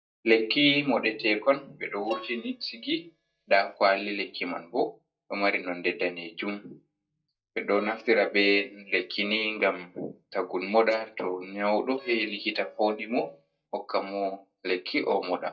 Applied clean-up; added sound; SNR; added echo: neural mask model DeepFilterNet 3.